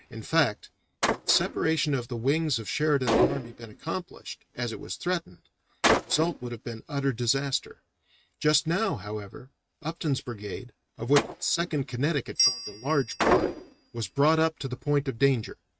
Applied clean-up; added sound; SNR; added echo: neural mask model RNNoise.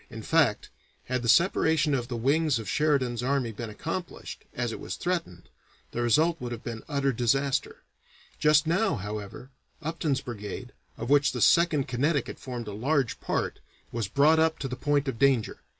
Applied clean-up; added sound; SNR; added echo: none; none; none; none.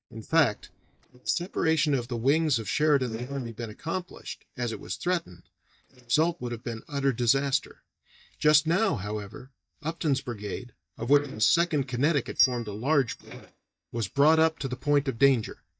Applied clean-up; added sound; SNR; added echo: neural mask model DeepFilterNet 3.